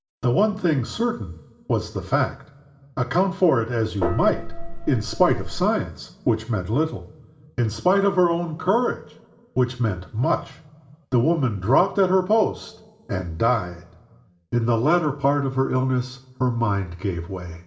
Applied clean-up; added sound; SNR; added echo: none; Gong; 4 dB; reverberation time 1.3 s.